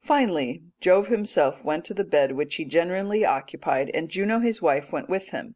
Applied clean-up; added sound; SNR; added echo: none; none; none; none.